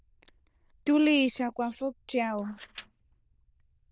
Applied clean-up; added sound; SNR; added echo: neural diffusion model UNIVERSE++.